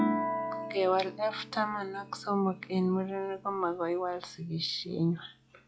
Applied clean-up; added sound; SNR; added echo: classical method log-MMSE.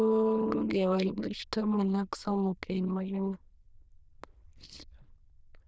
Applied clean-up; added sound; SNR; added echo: neural diffusion model UNIVERSE++.